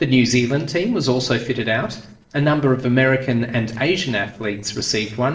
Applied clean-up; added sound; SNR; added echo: neural separator model SepFormer DNS4.